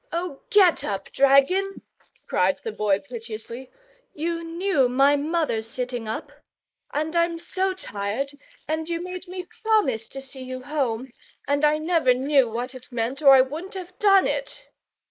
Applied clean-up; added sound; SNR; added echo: neural mask model Resemble Enhance denoiser.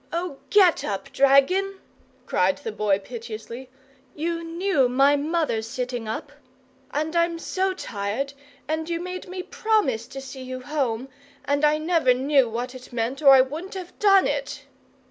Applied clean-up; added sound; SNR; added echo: none; none; none; none.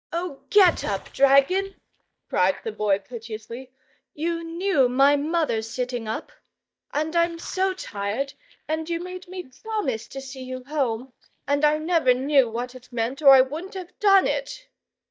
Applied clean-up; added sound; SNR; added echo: neural mask model DeepFilterNet 3.